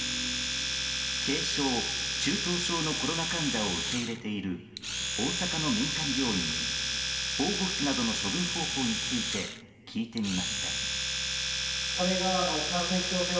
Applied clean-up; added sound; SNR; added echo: none; Domestic sounds, home sounds; -1 dB; reverberation time 2.1 s.